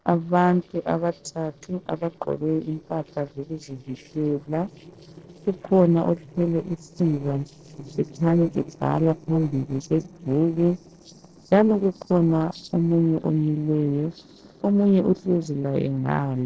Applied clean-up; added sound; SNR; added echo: neural separator model SepFormer DNS4.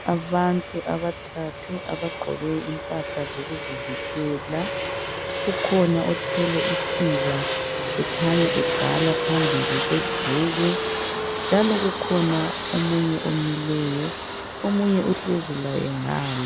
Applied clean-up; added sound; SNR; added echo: none; Fixed-wing aircraft, airplane; 1 dB; none.